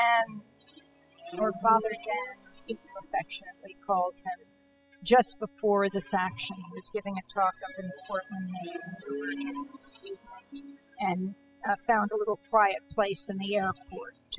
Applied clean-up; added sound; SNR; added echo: classical method spectral subtraction.